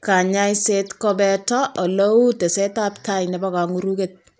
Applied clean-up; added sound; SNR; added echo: none; none; none; none.